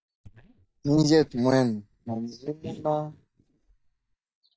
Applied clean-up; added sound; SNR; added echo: neural mask model DeepFilterNet 3.